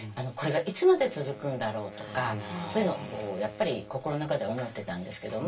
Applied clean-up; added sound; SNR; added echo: none; Wind instrument, woodwind instrument; 17 dB; reverberation time 0.2 s.